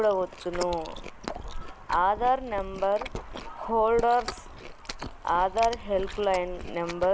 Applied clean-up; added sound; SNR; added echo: none; Chewing, mastication; 11 dB; none.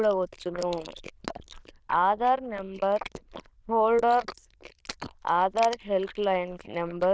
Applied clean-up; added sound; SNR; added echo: neural diffusion model UNIVERSE++.